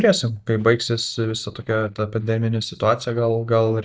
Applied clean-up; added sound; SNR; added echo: neural mask model DeepFilterNet 3.